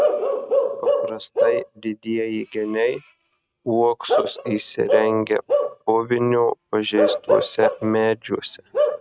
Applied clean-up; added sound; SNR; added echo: neural mask model RNNoise.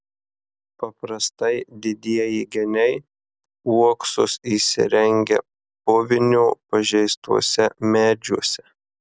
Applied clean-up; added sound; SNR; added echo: none; none; none; none.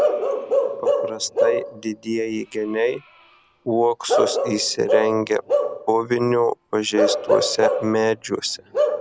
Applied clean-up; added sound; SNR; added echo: none; Bark / Livestock, farm animals, working animals; 1 dB; none.